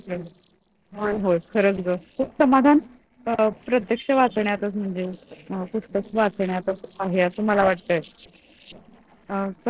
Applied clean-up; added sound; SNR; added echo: neural separator model SepFormer DNS4.